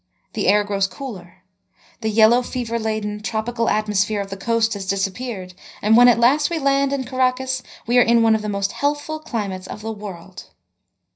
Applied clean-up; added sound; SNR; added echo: none; none; none; reverberation time 0.4 s.